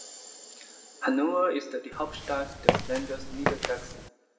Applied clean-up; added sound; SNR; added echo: none; Walk, footsteps; -1 dB; reverberation time 1.0 s.